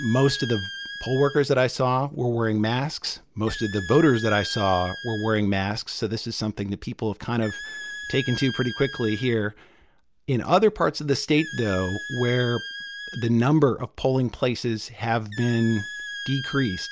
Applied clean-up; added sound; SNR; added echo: none; Squeak; 14 dB; none.